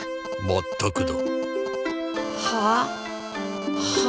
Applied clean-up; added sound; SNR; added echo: none; Telephone; 14 dB; none.